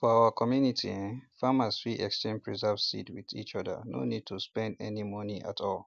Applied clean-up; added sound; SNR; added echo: none; none; none; none.